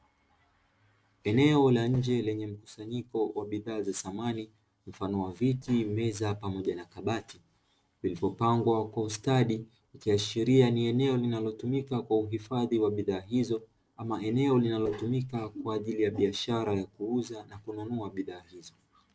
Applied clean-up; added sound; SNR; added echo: neural separator model SepFormer DNS4.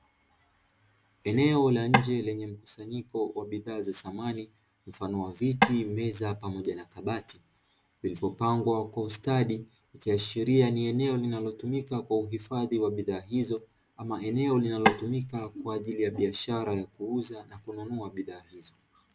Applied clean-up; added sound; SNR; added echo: none; Tap / Wood; -3 dB; none.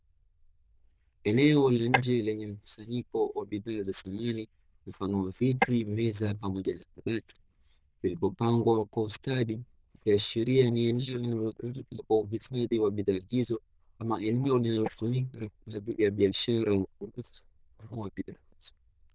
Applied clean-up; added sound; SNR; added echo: neural diffusion model UNIVERSE++.